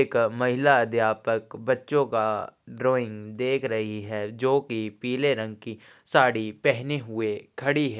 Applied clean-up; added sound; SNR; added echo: none; none; none; none.